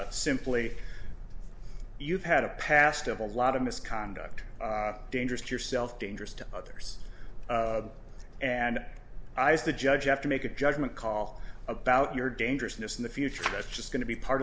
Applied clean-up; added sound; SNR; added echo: none; none; none; none.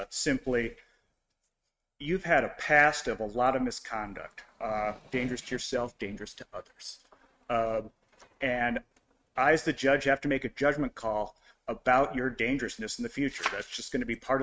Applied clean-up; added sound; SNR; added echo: neural mask model RNNoise.